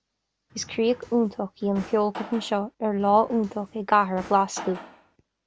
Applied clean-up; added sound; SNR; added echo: none; Drawer open or close; 18 dB; none.